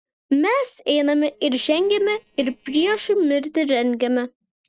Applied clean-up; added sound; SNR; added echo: neural separator model SepFormer DNS4.